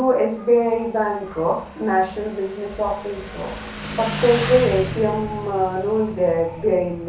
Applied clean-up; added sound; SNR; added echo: none; Motorcycle; 11 dB; reverberation time 0.6 s.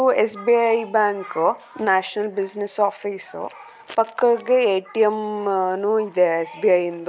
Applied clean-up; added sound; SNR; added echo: none; none; none; none.